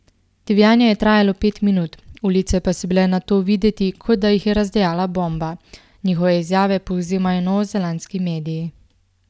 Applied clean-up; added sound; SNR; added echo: none; none; none; none.